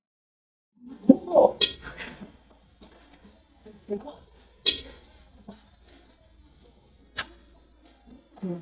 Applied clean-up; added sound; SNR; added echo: neural mask model DeepFilterNet 3.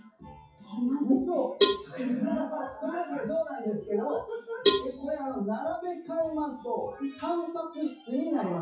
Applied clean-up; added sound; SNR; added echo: classical method WPE with log-MMSE.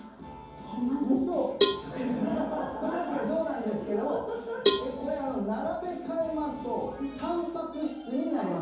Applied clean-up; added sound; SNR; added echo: none; Cowbell; 3 dB; reverberation time 0.9 s.